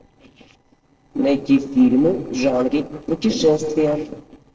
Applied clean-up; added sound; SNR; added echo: neural separator model SepFormer DNS4.